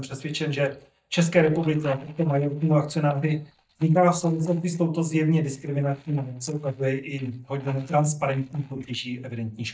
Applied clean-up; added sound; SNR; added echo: neural mask model DeepFilterNet 3.